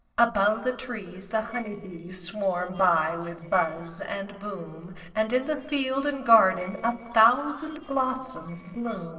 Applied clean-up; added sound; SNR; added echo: neural separator model SepFormer DNS4.